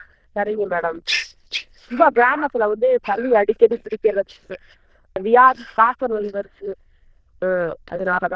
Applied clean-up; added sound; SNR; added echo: neural diffusion model UNIVERSE++.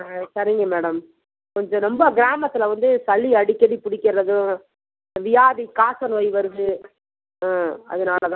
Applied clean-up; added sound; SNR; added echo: none; none; none; none.